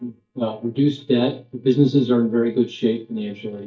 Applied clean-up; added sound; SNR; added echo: neural mask model DeepFilterNet 3.